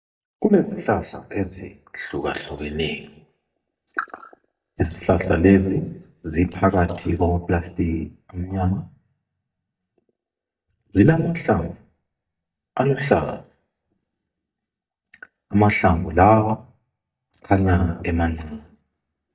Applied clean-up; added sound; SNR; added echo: neural mask model DeepFilterNet 3.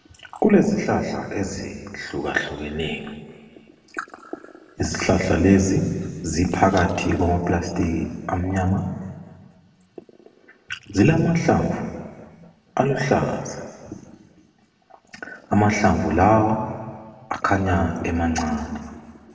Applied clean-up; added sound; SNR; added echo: none; Squeak; 20 dB; reverberation time 1.7 s.